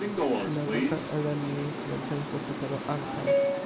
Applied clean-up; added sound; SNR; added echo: none; Subway, metro, underground; -3 dB; none.